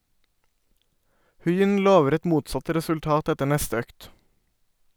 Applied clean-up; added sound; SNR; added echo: none; none; none; none.